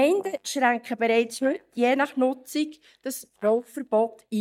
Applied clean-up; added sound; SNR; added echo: neural mask model DeepFilterNet 3.